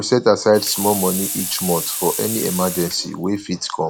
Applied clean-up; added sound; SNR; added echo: none; Sink (filling or washing) / Water tap, faucet; 7 dB; none.